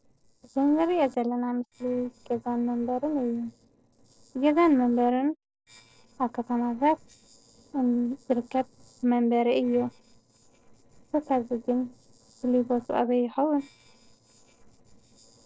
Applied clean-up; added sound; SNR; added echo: neural separator model SepFormer DNS4.